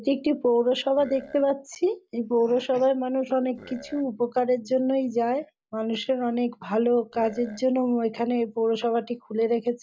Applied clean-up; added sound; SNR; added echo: none; Burping, eructation; 19 dB; none.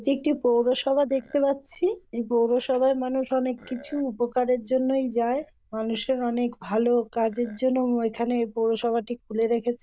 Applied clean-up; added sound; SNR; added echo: neural diffusion model UNIVERSE++.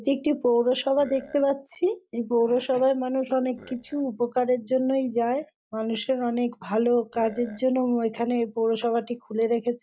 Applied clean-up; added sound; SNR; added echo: neural mask model DeepFilterNet 3.